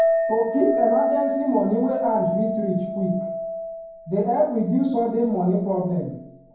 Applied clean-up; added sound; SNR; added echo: none; Chink, clink; 3 dB; reverberation time 0.9 s.